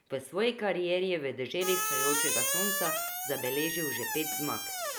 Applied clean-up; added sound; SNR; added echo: none; Squeak; 1 dB; none.